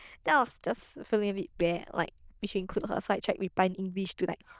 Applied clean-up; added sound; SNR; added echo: neural diffusion model UNIVERSE++.